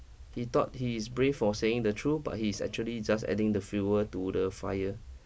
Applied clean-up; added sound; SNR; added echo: none; none; none; none.